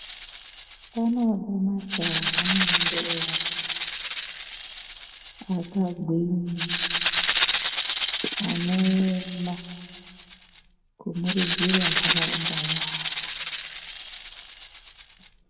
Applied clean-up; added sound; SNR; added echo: none; Rattle (instrument); 0 dB; reverberation time 1.8 s.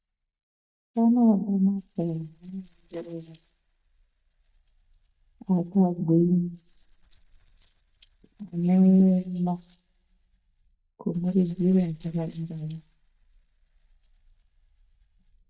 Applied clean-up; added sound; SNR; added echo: neural mask model DeepFilterNet 3.